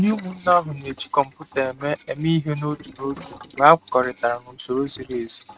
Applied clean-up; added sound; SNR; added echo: neural mask model RNNoise.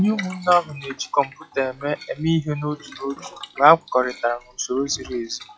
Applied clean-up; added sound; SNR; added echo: classical method log-MMSE.